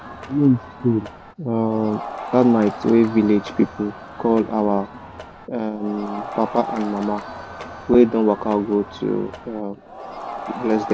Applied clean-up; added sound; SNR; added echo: none; Crowd; 13 dB; none.